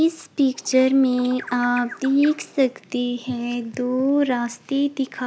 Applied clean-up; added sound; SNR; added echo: none; Bird; 18 dB; none.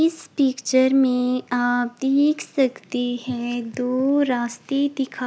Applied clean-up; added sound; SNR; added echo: none; none; none; none.